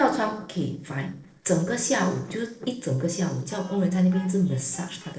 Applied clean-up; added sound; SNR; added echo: neural separator model SepFormer DNS4.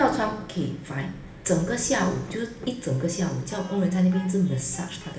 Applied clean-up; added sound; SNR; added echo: none; Train; 18 dB; reverberation time 1.1 s.